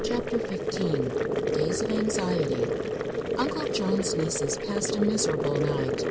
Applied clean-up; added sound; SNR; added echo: none; Boiling; -2 dB; none.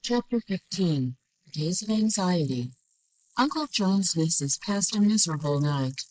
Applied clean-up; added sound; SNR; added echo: neural mask model Resemble Enhance denoiser.